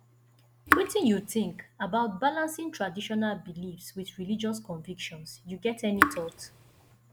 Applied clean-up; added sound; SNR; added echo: none; Raindrop / Drip; -2 dB; none.